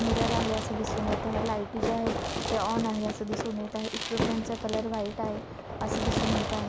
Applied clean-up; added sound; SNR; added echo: none; Fireworks; 0 dB; none.